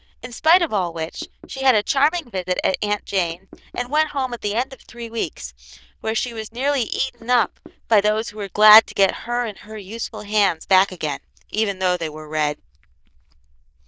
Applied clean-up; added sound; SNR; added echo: neural diffusion model UNIVERSE++.